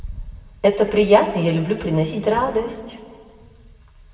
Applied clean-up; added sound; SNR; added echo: none; none; none; reverberation time 2.3 s.